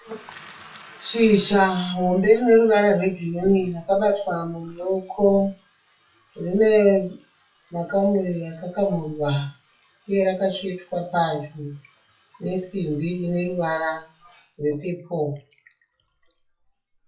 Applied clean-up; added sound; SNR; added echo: classical method WPE with log-MMSE.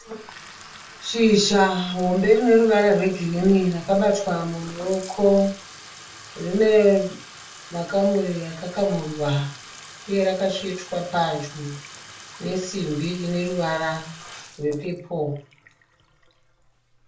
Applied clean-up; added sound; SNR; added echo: none; Bathtub (filling or washing); 20 dB; reverberation time 0.4 s.